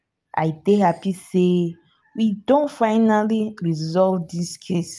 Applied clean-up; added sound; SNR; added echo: none; none; none; none.